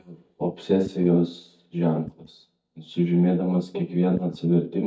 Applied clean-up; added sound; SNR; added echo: neural mask model DeepFilterNet 3.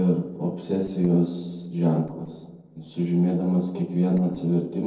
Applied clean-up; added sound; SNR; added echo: neural separator model SepFormer DNS4.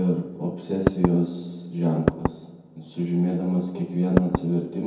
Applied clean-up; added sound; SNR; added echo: none; Knock / Wood; 2 dB; reverberation time 0.6 s.